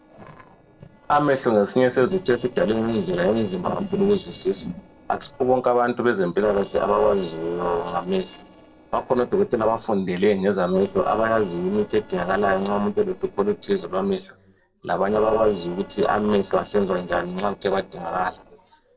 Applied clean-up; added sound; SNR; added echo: neural separator model SepFormer DNS4.